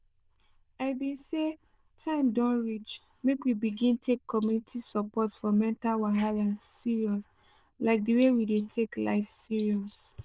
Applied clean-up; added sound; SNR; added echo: neural diffusion model UNIVERSE++.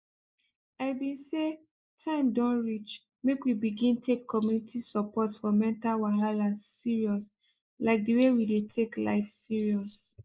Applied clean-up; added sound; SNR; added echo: neural mask model Resemble Enhance denoiser.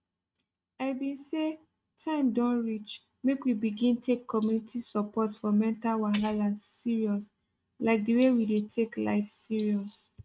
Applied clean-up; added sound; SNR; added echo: neural mask model RNNoise.